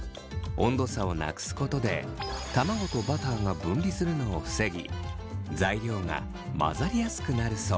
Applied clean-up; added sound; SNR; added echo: none; none; none; none.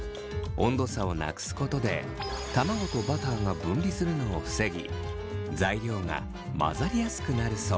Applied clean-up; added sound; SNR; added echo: none; Bowed string instrument; 14 dB; none.